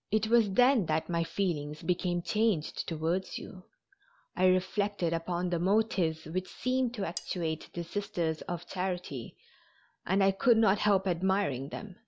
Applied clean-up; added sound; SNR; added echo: none; Cutlery, silverware; 15 dB; none.